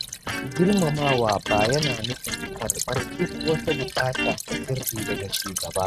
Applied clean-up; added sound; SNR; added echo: neural mask model RNNoise.